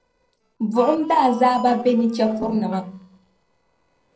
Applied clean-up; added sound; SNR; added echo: neural separator model SepFormer DNS4.